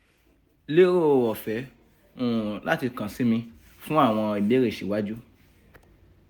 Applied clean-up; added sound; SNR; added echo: none; none; none; none.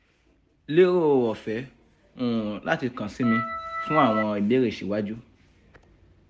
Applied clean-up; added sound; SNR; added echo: none; Organ; 4 dB; none.